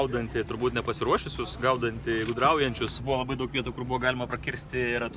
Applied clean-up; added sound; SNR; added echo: none; none; none; none.